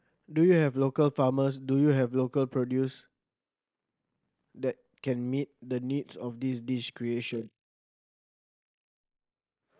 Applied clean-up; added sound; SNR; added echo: neural mask model Resemble Enhance denoiser.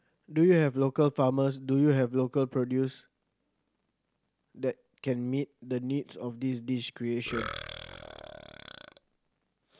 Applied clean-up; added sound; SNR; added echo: none; Burping, eructation; 12 dB; none.